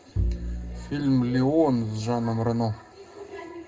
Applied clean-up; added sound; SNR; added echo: none; Bowed string instrument; 7 dB; reverberation time 0.2 s.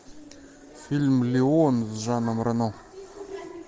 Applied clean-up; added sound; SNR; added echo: none; none; none; none.